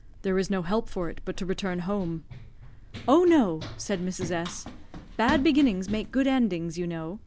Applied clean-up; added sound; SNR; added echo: none; Run; 12 dB; none.